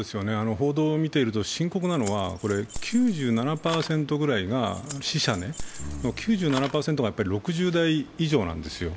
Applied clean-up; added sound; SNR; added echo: none; Keys jangling; 12 dB; none.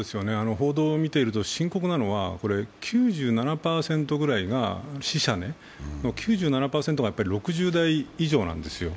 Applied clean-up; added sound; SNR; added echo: none; none; none; none.